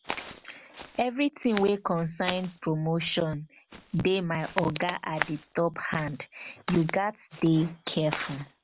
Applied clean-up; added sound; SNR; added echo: none; Walk, footsteps; 12 dB; none.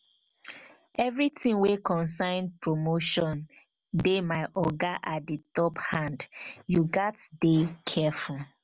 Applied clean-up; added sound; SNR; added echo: none; none; none; none.